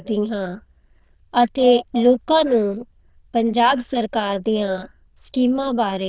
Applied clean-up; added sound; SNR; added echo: neural diffusion model UNIVERSE++.